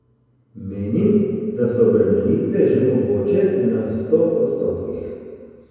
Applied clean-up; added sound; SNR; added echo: none; none; none; reverberation time 2.2 s.